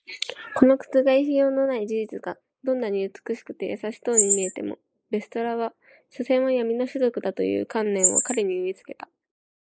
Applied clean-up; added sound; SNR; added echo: neural mask model Resemble Enhance denoiser.